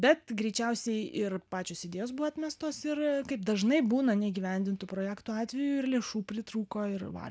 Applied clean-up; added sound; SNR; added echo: none; none; none; none.